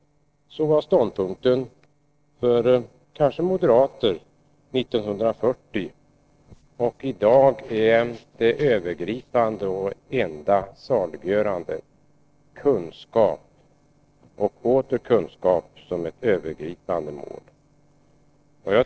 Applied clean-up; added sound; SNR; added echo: neural separator model SepFormer DNS4.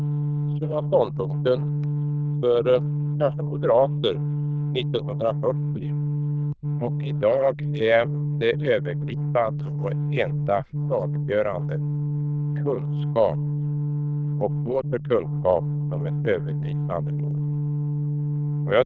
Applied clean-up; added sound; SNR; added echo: neural diffusion model UNIVERSE++.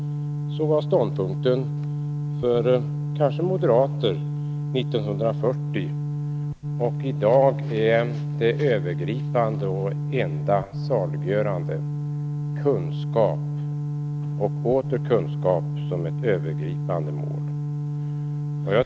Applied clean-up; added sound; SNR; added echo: none; Organ; 2 dB; none.